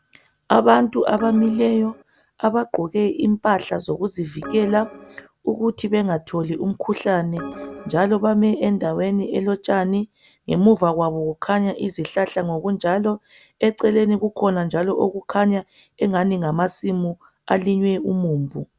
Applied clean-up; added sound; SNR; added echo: none; Organ; 14 dB; none.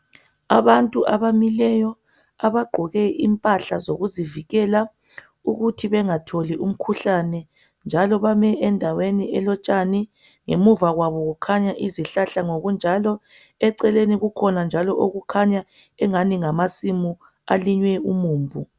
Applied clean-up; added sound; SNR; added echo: none; none; none; none.